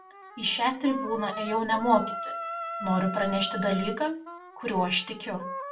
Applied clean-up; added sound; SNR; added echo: none; Wind instrument, woodwind instrument; 9 dB; reverberation time 0.3 s.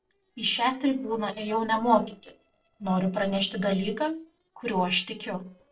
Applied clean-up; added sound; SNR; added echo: neural separator model SepFormer DNS4.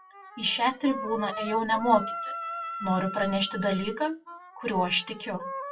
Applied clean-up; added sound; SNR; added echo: classical method WPE with log-MMSE.